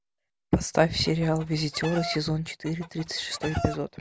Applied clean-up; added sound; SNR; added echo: none; Chicken, rooster; 12 dB; none.